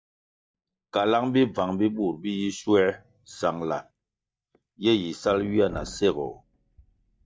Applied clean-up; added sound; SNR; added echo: neural mask model DeepFilterNet 3.